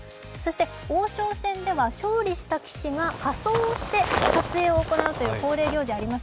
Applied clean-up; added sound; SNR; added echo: none; Walk, footsteps; 3 dB; none.